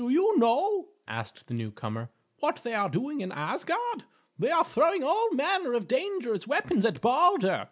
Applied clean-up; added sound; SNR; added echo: none; none; none; none.